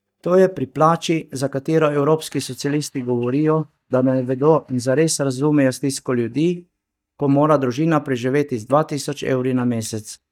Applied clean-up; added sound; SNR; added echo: neural mask model DeepFilterNet 3.